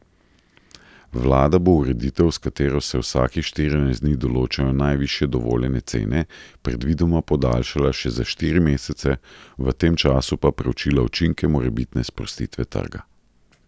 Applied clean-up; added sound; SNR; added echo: none; none; none; none.